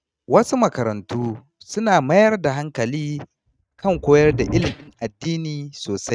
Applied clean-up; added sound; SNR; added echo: neural mask model RNNoise.